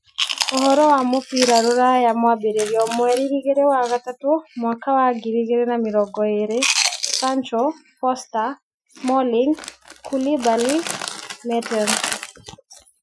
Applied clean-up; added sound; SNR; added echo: classical method Wiener filter.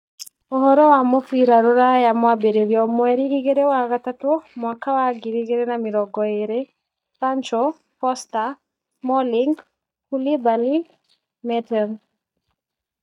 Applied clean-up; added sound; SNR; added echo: neural mask model DeepFilterNet 3.